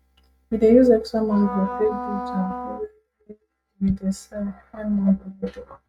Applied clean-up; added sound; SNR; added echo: neural mask model RNNoise.